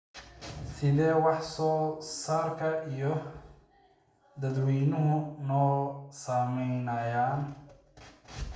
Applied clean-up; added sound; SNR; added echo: none; none; none; reverberation time 0.6 s.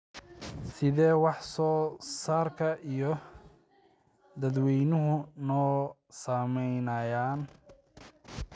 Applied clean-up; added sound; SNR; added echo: none; none; none; none.